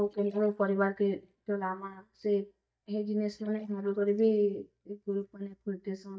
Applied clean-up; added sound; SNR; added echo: neural mask model DeepFilterNet 3.